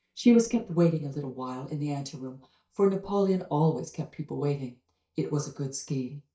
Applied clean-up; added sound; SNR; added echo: neural mask model DeepFilterNet 3.